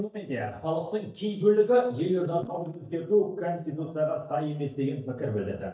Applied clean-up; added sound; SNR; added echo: neural mask model DeepFilterNet 3.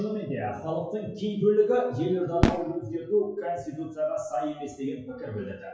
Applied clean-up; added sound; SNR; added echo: classical method WPE with log-MMSE.